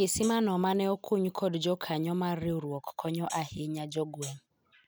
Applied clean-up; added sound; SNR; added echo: none; Hi-hat; 15 dB; none.